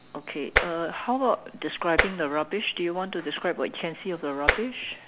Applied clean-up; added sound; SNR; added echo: none; Tap; -2 dB; none.